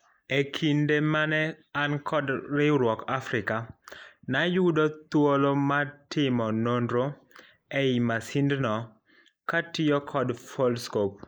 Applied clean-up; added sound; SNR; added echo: neural mask model Resemble Enhance denoiser.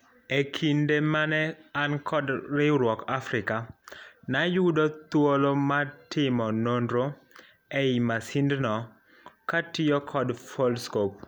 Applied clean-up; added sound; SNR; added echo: none; none; none; none.